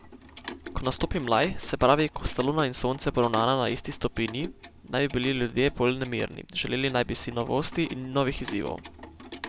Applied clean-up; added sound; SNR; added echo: none; Clock; 15 dB; none.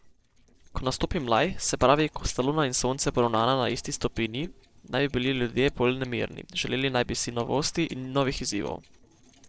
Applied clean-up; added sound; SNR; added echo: neural separator model SepFormer DNS4.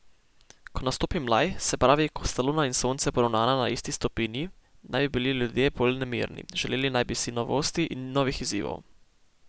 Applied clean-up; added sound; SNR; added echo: none; none; none; none.